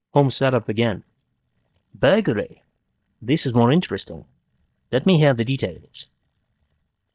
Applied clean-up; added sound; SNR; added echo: neural mask model DeepFilterNet 3.